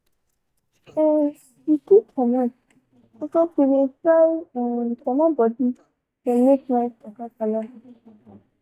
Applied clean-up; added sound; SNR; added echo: neural mask model DeepFilterNet 3.